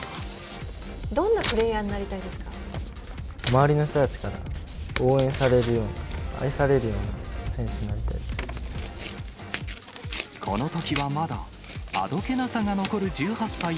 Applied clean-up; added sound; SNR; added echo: none; Tearing; 12 dB; none.